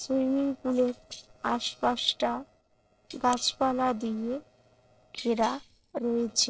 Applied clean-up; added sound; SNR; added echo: neural separator model SepFormer DNS4.